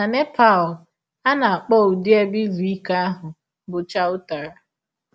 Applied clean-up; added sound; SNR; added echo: none; none; none; none.